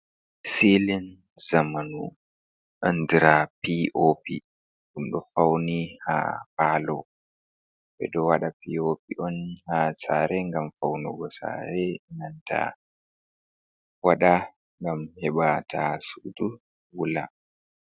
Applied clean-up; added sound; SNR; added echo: none; none; none; none.